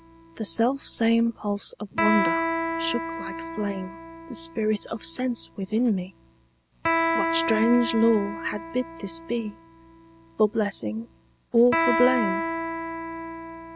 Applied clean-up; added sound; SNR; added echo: none; Electric guitar; 4 dB; none.